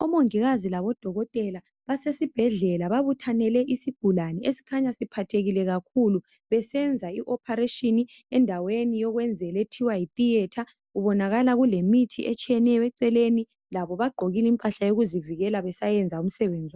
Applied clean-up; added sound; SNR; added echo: none; none; none; none.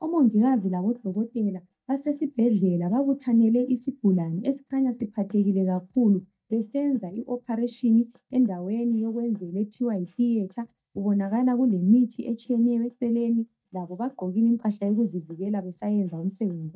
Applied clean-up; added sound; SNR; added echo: neural mask model DeepFilterNet 3.